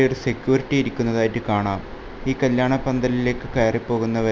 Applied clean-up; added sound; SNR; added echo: none; none; none; none.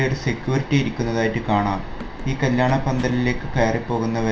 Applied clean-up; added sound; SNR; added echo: none; Run; 20 dB; reverberation time 0.4 s.